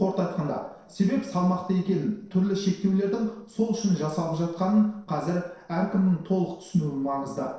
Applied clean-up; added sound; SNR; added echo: neural separator model SepFormer DNS4.